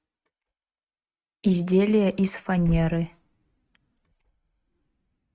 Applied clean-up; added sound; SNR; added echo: neural mask model RNNoise.